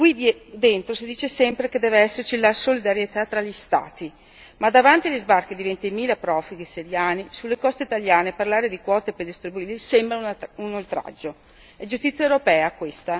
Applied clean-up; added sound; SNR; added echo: none; none; none; none.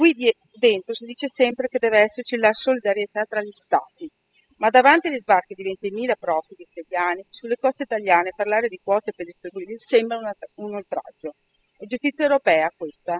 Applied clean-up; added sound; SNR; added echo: classical method spectral subtraction.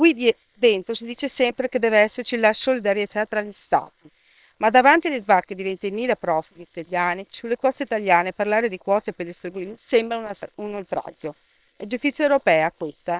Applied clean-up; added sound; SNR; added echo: neural separator model SepFormer WHAM!.